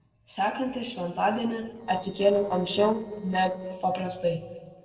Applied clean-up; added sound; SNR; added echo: neural separator model SepFormer DNS4.